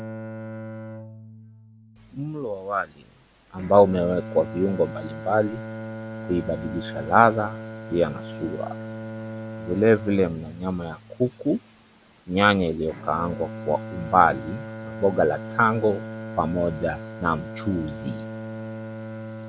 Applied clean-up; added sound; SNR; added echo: none; Bowed string instrument; 11 dB; none.